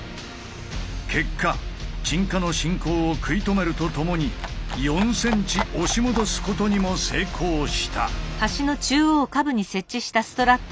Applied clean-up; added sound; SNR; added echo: none; Livestock, farm animals, working animals; 17 dB; none.